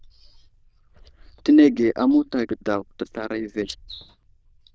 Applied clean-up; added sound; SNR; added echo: neural diffusion model UNIVERSE++.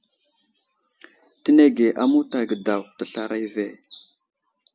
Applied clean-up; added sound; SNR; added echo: none; none; none; none.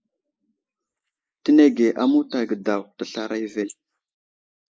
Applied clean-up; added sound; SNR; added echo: neural mask model Resemble Enhance denoiser.